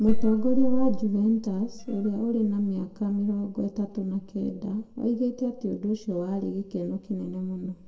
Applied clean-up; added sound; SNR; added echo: neural separator model SepFormer DNS4.